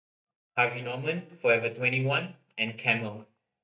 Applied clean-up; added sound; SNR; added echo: neural mask model DeepFilterNet 3.